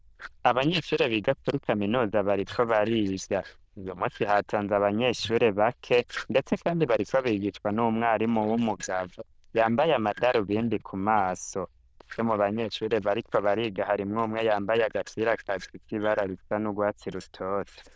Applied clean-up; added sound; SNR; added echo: neural diffusion model UNIVERSE++.